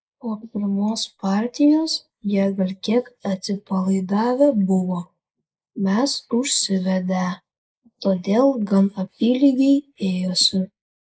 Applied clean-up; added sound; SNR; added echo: neural mask model Resemble Enhance denoiser.